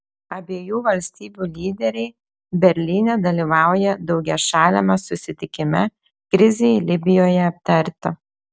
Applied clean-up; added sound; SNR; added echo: none; none; none; none.